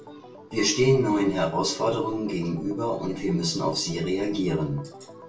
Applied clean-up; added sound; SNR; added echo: none; Organ; 19 dB; reverberation time 0.3 s.